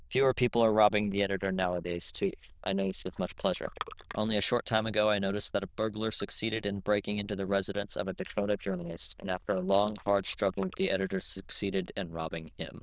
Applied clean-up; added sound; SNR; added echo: neural diffusion model UNIVERSE++.